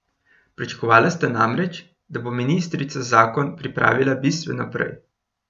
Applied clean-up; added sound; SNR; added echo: none; none; none; none.